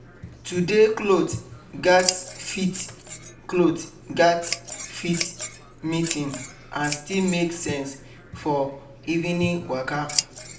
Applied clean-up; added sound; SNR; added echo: none; Scissors; 10 dB; reverberation time 0.3 s.